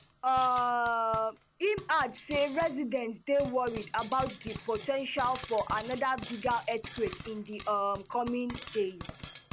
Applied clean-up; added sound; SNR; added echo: none; Frying (food); 15 dB; none.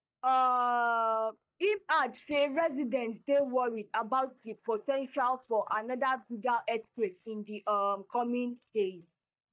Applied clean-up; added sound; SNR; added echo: neural mask model DeepFilterNet 3.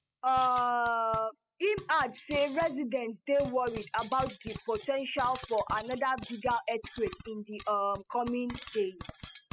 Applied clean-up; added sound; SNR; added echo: classical method spectral subtraction.